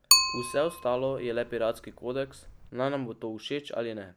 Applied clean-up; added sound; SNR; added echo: none; Bicycle; -1 dB; none.